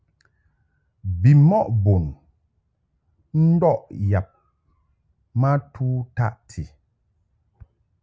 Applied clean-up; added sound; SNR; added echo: none; none; none; none.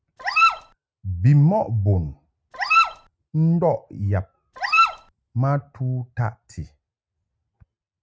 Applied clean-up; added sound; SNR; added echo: neural mask model RNNoise.